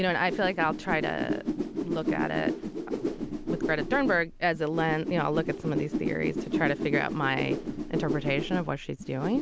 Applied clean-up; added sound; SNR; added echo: none; Whoosh, swoosh, swish; 3 dB; none.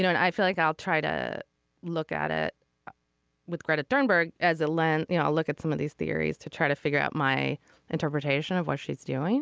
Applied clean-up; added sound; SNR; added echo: none; none; none; none.